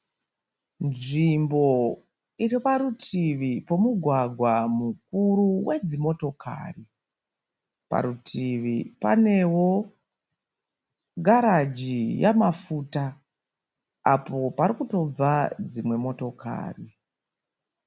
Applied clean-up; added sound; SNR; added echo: none; none; none; none.